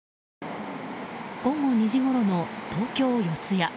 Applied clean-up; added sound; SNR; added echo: none; none; none; none.